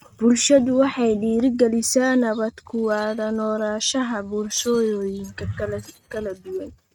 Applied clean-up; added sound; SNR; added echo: neural mask model RNNoise.